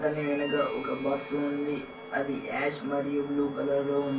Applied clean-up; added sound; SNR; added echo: none; Harmonica; 18 dB; reverberation time 0.2 s.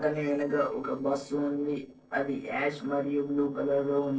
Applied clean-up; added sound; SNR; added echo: neural separator model SepFormer DNS4.